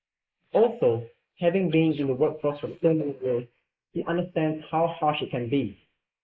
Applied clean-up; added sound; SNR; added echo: neural mask model Resemble Enhance denoiser.